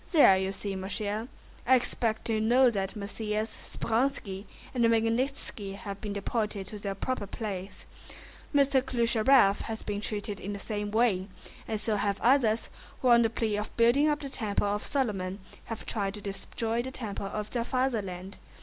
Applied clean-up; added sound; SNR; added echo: none; none; none; none.